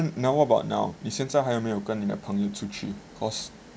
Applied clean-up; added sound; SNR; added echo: none; none; none; none.